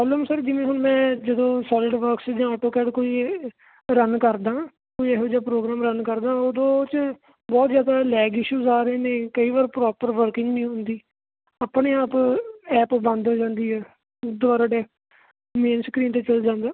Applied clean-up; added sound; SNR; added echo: none; none; none; none.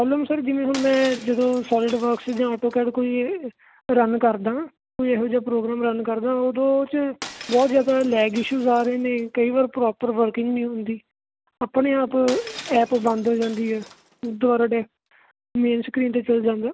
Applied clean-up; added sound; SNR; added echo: none; Shatter; 19 dB; none.